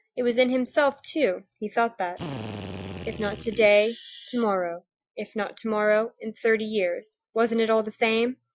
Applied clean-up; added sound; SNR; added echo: classical method Wiener filter.